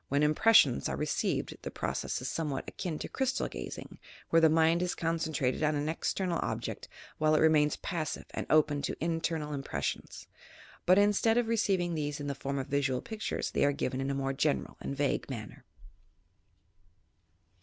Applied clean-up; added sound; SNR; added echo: none; none; none; none.